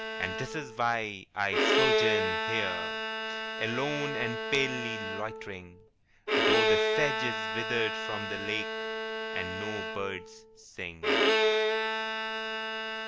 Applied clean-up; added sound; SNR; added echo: none; Bowed string instrument; -5 dB; none.